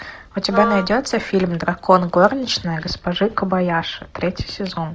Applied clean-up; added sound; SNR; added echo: none; Wind instrument, woodwind instrument; 6 dB; none.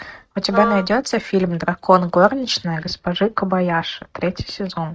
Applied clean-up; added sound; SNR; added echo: neural mask model RNNoise.